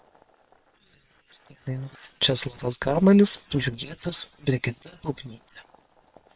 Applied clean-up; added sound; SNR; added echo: neural separator model SepFormer WHAM!.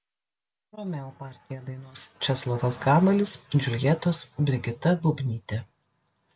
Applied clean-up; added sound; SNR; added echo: none; none; none; none.